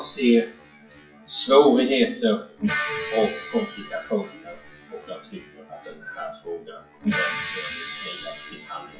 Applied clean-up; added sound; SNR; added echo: classical method WPE with log-MMSE.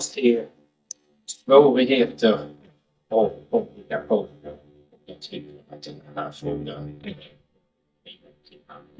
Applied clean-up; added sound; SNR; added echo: neural mask model DeepFilterNet 3.